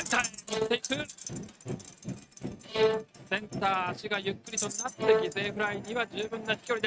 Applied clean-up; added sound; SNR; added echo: neural mask model RNNoise.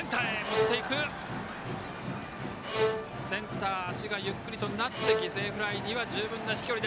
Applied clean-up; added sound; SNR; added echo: none; Bowed string instrument + Keys jangling; 1 dB; none.